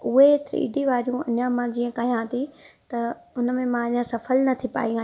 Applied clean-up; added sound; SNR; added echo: none; none; none; none.